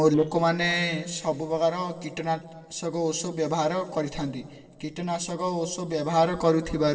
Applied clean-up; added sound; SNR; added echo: neural separator model SepFormer DNS4.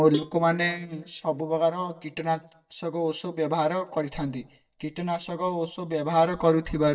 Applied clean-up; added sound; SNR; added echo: neural mask model DeepFilterNet 3.